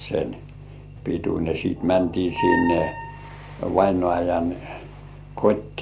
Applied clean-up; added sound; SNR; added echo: none; Squeak; 4 dB; none.